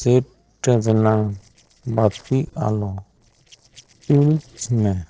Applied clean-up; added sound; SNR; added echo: neural separator model SepFormer DNS4.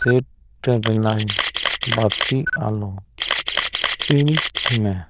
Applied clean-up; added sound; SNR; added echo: neural diffusion model UNIVERSE++.